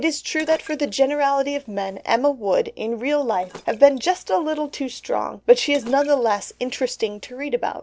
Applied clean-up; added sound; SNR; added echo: neural separator model SepFormer DNS4.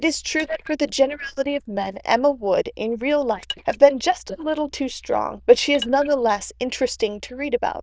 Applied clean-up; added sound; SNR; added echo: neural diffusion model UNIVERSE++.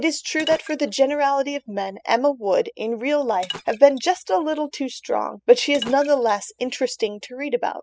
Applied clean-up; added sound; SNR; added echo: classical method spectral subtraction.